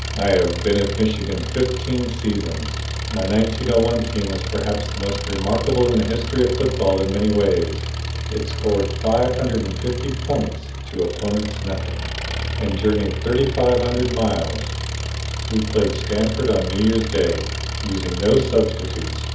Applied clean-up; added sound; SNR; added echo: none; Engine; 4 dB; reverberation time 0.7 s.